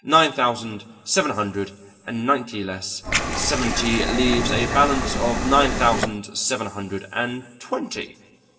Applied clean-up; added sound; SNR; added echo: none; Liquid; 1 dB; reverberation time 3.0 s.